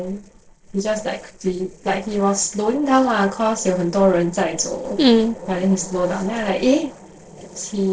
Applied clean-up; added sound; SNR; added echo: neural separator model SepFormer DNS4.